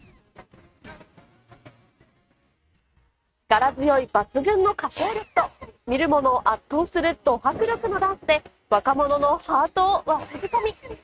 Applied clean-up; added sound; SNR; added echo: neural mask model RNNoise.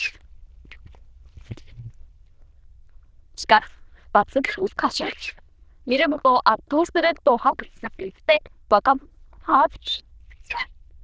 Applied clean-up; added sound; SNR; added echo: neural diffusion model UNIVERSE++.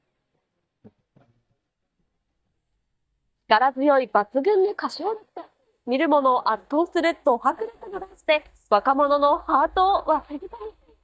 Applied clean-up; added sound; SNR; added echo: neural mask model DeepFilterNet 3.